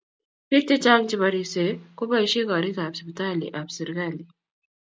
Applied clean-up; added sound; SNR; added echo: none; none; none; none.